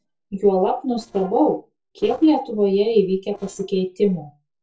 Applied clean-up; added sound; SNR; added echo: neural separator model SepFormer DNS4.